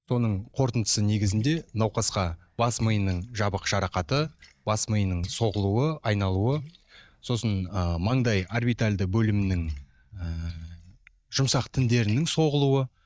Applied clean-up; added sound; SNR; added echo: neural mask model DeepFilterNet 3.